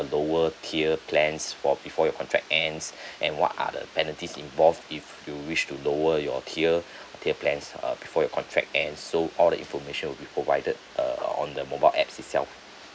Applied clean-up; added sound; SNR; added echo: none; none; none; none.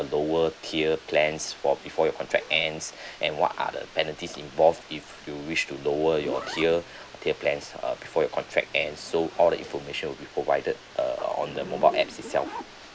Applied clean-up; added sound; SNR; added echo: none; Zipper (clothing); 18 dB; none.